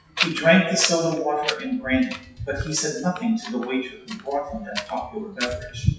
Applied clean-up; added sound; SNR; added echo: classical method WPE with log-MMSE.